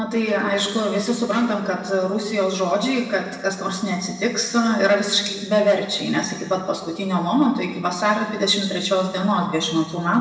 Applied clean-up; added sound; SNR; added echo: none; none; none; reverberation time 1.2 s.